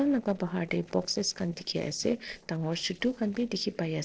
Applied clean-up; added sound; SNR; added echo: neural separator model SepFormer DNS4.